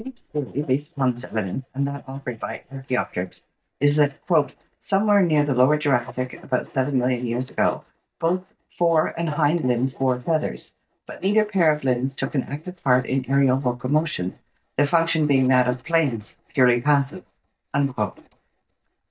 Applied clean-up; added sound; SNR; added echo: neural mask model DeepFilterNet 3.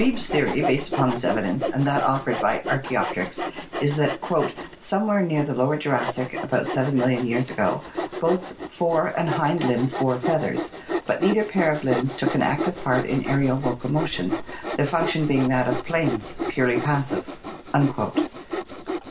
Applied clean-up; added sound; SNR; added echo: none; Sawing; 6 dB; none.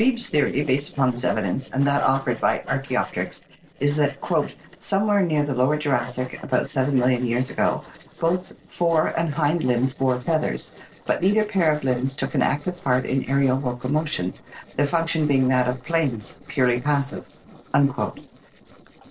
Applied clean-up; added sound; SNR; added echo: neural separator model SepFormer DNS4.